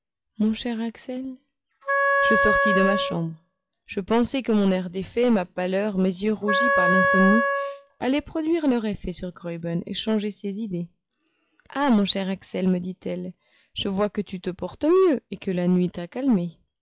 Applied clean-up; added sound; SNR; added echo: classical method log-MMSE.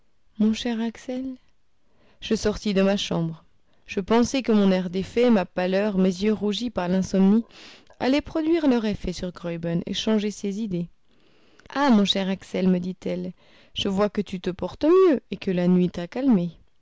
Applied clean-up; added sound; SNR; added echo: none; none; none; none.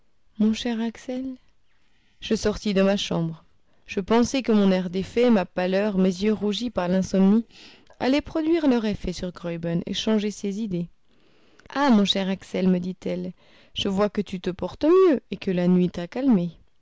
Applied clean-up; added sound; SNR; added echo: neural mask model Resemble Enhance denoiser.